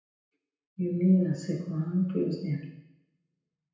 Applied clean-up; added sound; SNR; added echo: none; none; none; reverberation time 0.9 s.